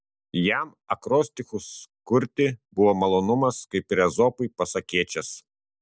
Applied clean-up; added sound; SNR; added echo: none; none; none; none.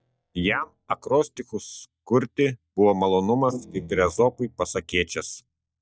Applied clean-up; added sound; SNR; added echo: neural mask model DeepFilterNet 3.